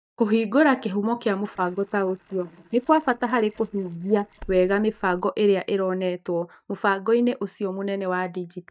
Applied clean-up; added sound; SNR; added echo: neural mask model DeepFilterNet 3.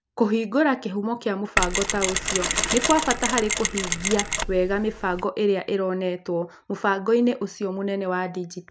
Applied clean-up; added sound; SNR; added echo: none; Mechanisms; 2 dB; none.